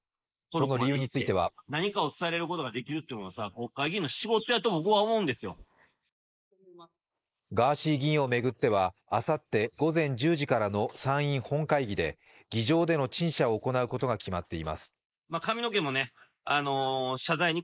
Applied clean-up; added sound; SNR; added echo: neural mask model Resemble Enhance denoiser.